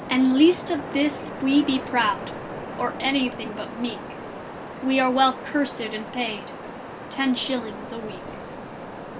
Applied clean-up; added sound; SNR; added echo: none; Waves, surf; 10 dB; none.